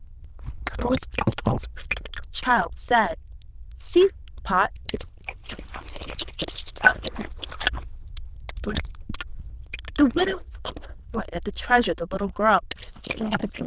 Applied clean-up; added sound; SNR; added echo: neural diffusion model UNIVERSE++.